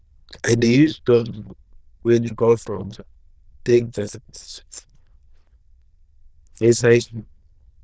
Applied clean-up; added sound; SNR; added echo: neural diffusion model UNIVERSE++.